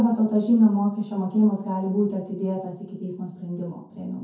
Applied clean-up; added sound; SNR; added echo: none; none; none; reverberation time 0.6 s.